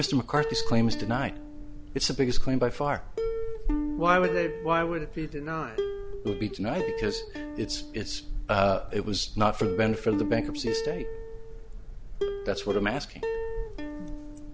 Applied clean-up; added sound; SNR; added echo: none; Plucked string instrument; 7 dB; none.